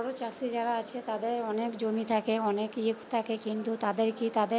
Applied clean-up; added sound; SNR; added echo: none; none; none; none.